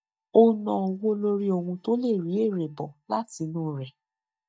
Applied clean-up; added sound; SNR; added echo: neural mask model DeepFilterNet 3.